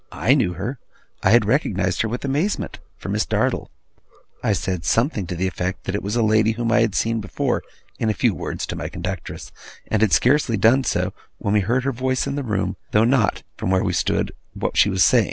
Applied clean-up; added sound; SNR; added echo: none; none; none; none.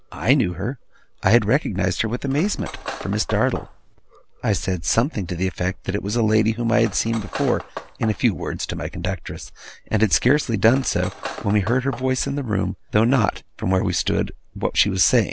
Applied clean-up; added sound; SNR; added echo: none; Cutlery, silverware; 14 dB; none.